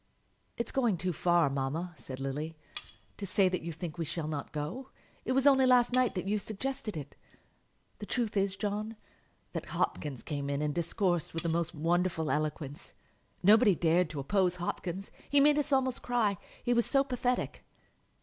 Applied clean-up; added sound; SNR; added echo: none; Cutlery, silverware; 11 dB; none.